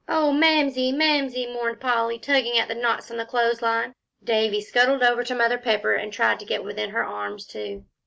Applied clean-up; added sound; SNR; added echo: none; none; none; none.